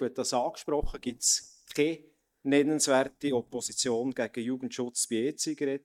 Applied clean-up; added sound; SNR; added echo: neural mask model DeepFilterNet 3.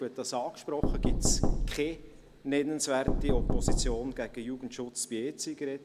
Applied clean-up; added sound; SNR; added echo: none; Knock; -4 dB; none.